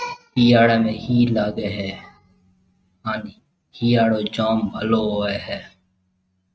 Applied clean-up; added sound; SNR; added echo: neural mask model RNNoise.